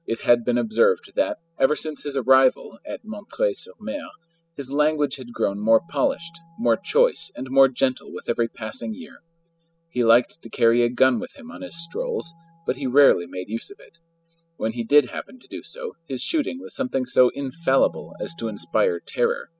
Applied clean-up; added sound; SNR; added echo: classical method spectral subtraction.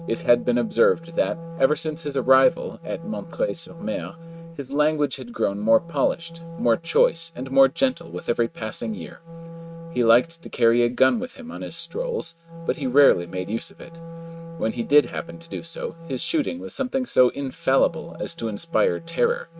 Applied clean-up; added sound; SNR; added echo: neural mask model RNNoise.